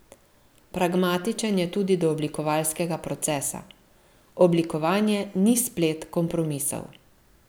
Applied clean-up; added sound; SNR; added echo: none; none; none; none.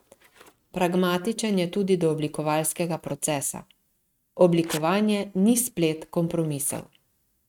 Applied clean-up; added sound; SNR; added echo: neural mask model RNNoise.